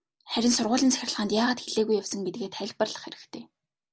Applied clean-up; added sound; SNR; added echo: none; none; none; none.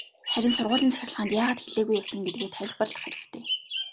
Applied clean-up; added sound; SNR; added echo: none; Bird vocalization, bird call, bird song; 8 dB; none.